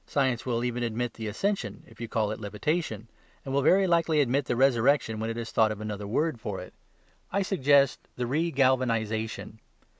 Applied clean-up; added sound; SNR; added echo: none; none; none; none.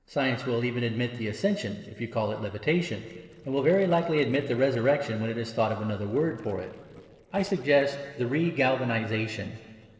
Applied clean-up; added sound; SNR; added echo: neural separator model SepFormer DNS4.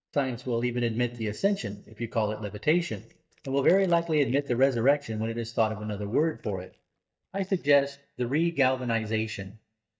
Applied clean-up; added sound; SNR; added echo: neural mask model DeepFilterNet 3.